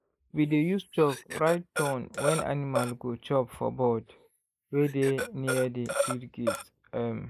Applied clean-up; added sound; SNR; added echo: neural mask model Resemble Enhance denoiser.